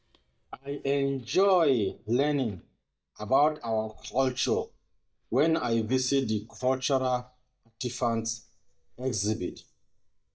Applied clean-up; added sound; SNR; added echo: neural mask model DeepFilterNet 3.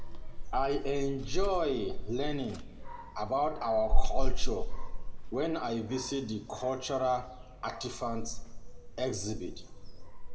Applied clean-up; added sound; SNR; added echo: none; Dog; -4 dB; reverberation time 1.0 s.